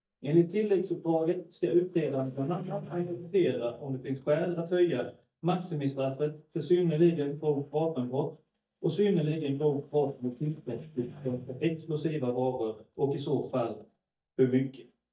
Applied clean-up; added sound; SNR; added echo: neural mask model DeepFilterNet 3.